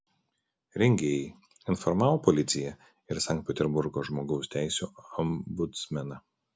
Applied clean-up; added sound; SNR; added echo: none; none; none; none.